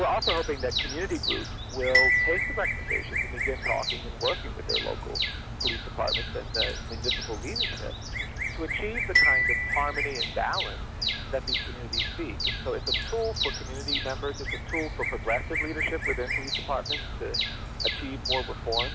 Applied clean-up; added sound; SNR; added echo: none; Glockenspiel + Bird vocalization, bird call, bird song; -4 dB; none.